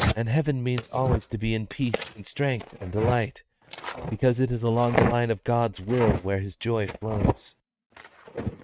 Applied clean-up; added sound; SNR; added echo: neural mask model RNNoise.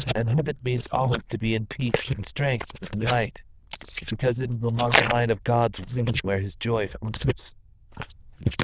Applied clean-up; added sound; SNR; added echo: neural diffusion model UNIVERSE++.